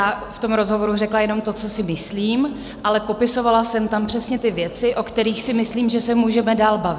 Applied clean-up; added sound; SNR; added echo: none; none; none; none.